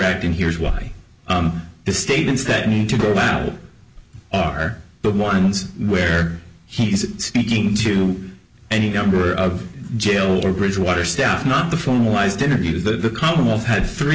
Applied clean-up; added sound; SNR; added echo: none; Gunshot, gunfire; 17 dB; none.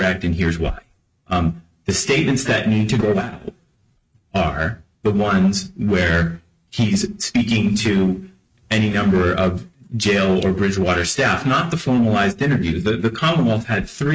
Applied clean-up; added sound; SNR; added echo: neural mask model RNNoise.